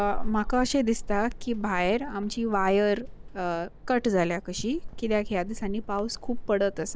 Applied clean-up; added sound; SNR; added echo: none; Squeak / Walk, footsteps; 6 dB; none.